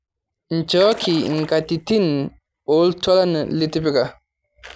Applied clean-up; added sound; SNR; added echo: none; Splash, splatter; 16 dB; none.